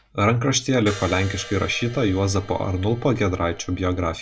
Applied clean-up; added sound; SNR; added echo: none; Crash cymbal; 17 dB; none.